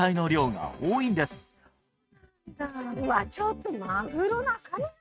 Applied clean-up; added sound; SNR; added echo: neural mask model RNNoise.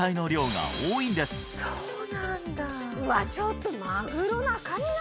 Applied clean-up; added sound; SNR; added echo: none; none; none; none.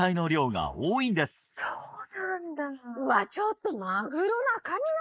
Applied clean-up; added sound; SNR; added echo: neural mask model Resemble Enhance denoiser.